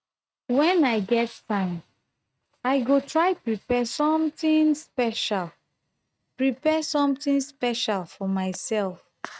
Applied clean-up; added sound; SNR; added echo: neural mask model RNNoise.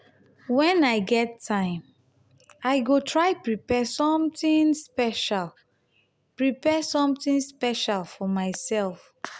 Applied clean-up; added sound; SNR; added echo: none; none; none; none.